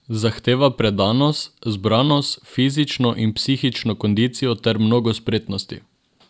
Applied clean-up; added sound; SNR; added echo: none; none; none; none.